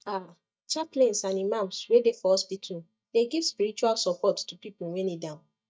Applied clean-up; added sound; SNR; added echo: neural mask model DeepFilterNet 3.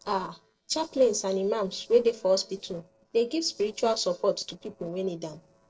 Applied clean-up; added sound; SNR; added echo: neural separator model SepFormer DNS4.